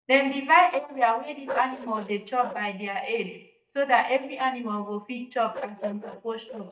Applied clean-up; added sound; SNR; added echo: neural mask model DeepFilterNet 3.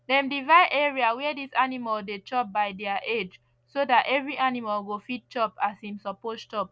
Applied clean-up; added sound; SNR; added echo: none; none; none; none.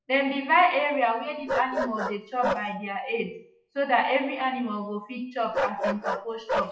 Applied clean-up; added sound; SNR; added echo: classical method WPE with log-MMSE.